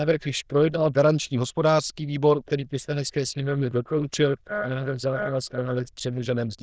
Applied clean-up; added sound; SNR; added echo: neural diffusion model UNIVERSE++.